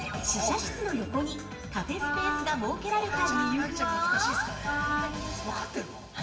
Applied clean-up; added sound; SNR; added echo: none; Wind instrument, woodwind instrument; 2 dB; reverberation time 1.0 s.